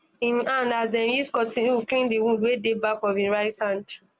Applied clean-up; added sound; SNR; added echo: none; none; none; none.